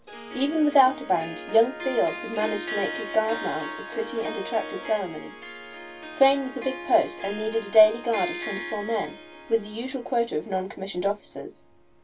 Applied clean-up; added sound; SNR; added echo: none; Harp; 11 dB; reverberation time 0.1 s.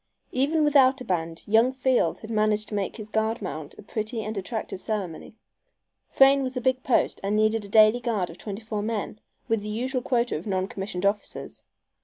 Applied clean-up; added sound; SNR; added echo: none; none; none; none.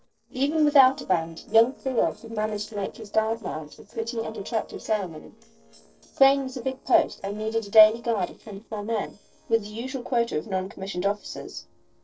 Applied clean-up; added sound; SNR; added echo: neural separator model SepFormer DNS4.